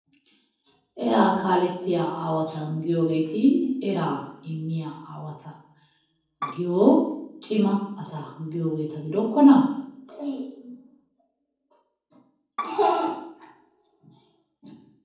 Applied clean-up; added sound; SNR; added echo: neural separator model SepFormer DNS4.